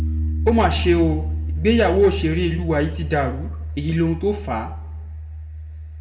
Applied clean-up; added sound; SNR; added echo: none; Piano; 4 dB; reverberation time 0.6 s.